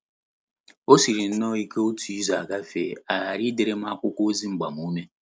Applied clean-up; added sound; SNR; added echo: none; none; none; none.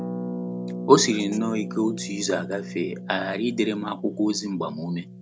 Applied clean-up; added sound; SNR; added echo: none; Harp; 9 dB; none.